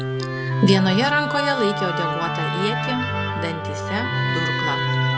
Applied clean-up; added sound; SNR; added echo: none; Musical instrument; -1 dB; none.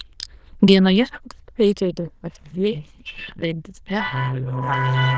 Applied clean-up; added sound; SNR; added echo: neural diffusion model UNIVERSE++.